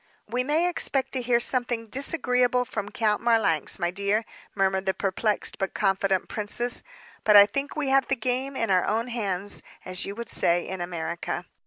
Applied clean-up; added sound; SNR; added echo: none; none; none; none.